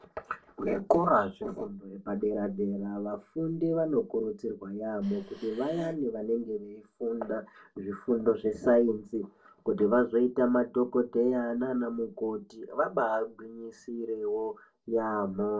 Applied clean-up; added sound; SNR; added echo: neural separator model SepFormer DNS4.